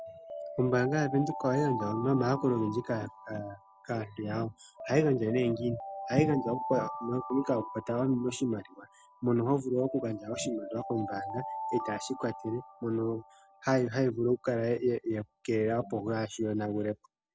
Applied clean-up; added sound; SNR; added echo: none; Alarm; 11 dB; none.